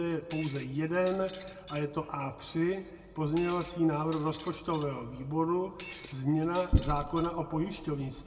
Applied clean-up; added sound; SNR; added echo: none; Shatter; 14 dB; reverberation time 1.6 s.